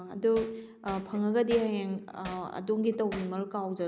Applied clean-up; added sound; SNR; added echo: none; Hammer; 17 dB; none.